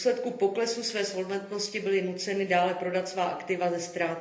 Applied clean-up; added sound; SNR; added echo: none; none; none; reverberation time 0.8 s.